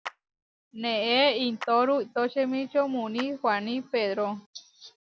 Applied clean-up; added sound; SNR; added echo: none; Clapping; 20 dB; none.